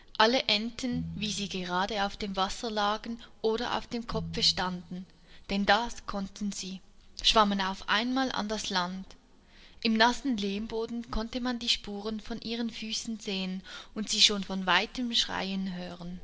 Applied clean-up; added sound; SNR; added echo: none; Piano; 14 dB; reverberation time 0.4 s.